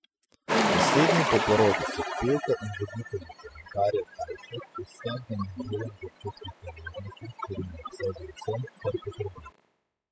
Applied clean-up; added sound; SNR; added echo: classical method spectral subtraction.